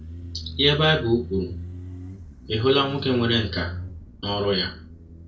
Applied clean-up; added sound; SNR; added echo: none; Motorcycle; 11 dB; reverberation time 0.3 s.